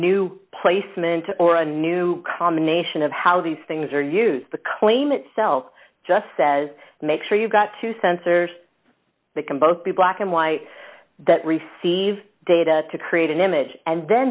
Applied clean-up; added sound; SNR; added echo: none; none; none; none.